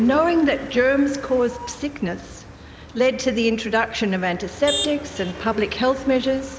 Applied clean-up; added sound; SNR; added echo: none; Motor vehicle (road); 13 dB; none.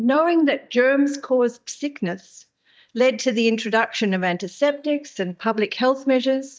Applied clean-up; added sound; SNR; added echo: neural mask model DeepFilterNet 3.